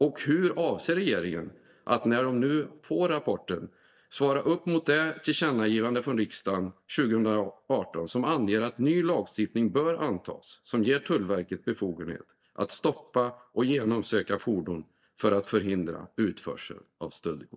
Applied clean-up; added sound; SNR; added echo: neural mask model DeepFilterNet 3.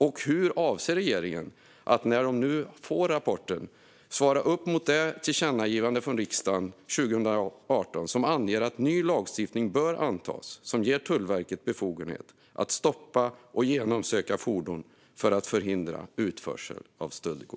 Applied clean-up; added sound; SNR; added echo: none; none; none; none.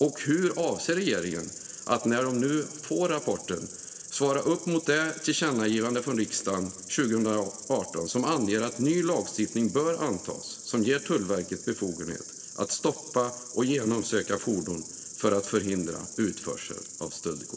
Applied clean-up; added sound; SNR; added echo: none; Insect; 13 dB; reverberation time 1.6 s.